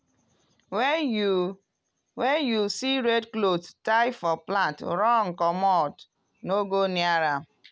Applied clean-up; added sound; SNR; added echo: none; none; none; none.